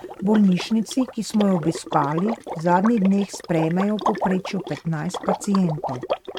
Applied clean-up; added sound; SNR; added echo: neural mask model RNNoise.